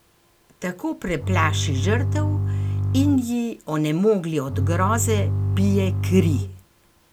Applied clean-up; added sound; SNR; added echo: none; Bowed string instrument; -1 dB; none.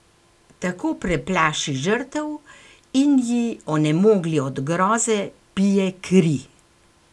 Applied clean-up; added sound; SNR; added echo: none; none; none; none.